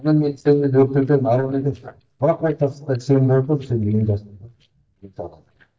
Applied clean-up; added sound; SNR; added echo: neural mask model DeepFilterNet 3.